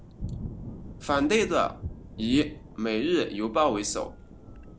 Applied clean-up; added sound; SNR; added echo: none; Thunder / Rain; 12 dB; none.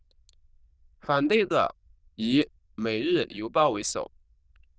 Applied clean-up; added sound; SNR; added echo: neural diffusion model UNIVERSE++.